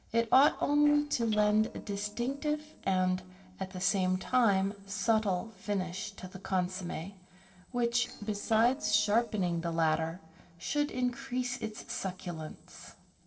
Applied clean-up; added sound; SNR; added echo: neural separator model SepFormer DNS4.